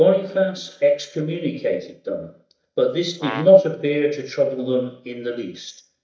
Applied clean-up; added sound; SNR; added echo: neural mask model DeepFilterNet 3.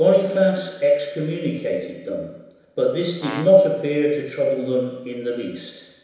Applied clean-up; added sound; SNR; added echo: none; Brass instrument; 15 dB; reverberation time 1.0 s.